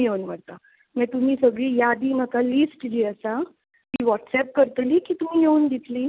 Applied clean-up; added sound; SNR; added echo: none; none; none; none.